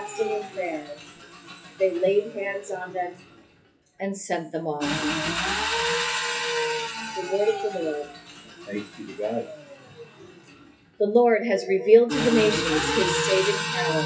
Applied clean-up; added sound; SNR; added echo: classical method WPE with log-MMSE.